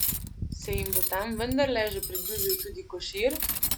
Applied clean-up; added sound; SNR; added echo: none; Cutlery, silverware; 0 dB; none.